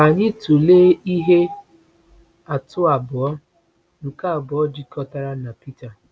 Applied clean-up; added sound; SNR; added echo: none; none; none; none.